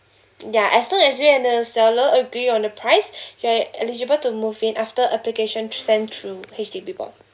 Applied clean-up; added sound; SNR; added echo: none; none; none; none.